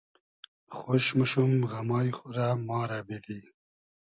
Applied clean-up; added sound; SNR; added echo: none; none; none; none.